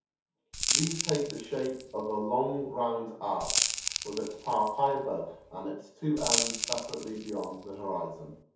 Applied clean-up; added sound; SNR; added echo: none; Crackle; 1 dB; reverberation time 0.6 s.